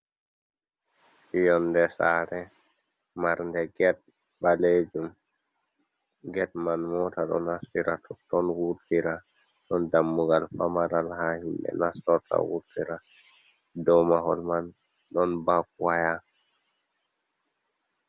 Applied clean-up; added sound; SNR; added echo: none; none; none; none.